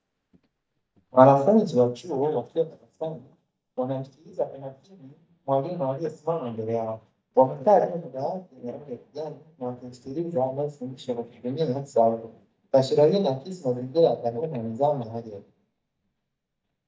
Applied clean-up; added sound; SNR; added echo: neural mask model DeepFilterNet 3.